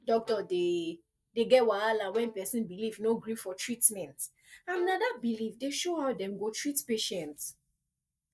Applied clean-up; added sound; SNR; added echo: neural mask model DeepFilterNet 3.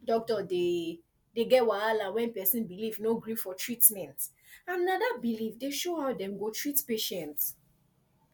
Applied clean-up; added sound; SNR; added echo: none; none; none; none.